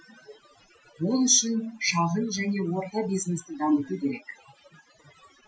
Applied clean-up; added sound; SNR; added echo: classical method Wiener filter.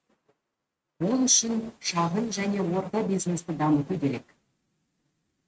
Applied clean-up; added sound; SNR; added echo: neural mask model RNNoise.